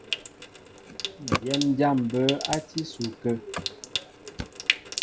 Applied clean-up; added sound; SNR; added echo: none; Trickle, dribble / Sink (filling or washing) / Water tap, faucet; 5 dB; none.